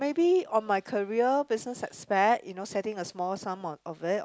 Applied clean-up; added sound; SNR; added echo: none; none; none; none.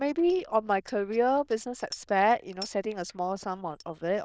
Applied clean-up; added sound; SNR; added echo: neural diffusion model UNIVERSE++.